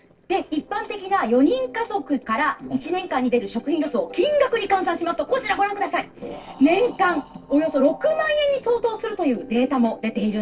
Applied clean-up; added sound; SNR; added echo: neural separator model SepFormer DNS4.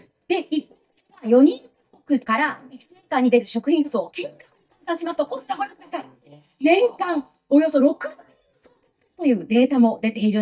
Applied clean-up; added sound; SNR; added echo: neural mask model DeepFilterNet 3.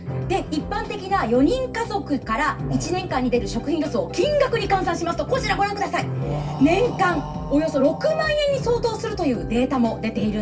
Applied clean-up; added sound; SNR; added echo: none; Piano; 14 dB; reverberation time 0.2 s.